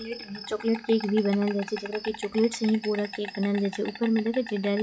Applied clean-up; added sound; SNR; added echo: classical method log-MMSE.